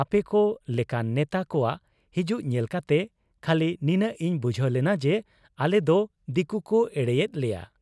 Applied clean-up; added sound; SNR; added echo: none; none; none; none.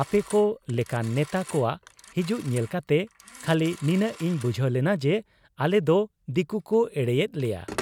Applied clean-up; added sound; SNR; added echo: none; Telephone; 19 dB; none.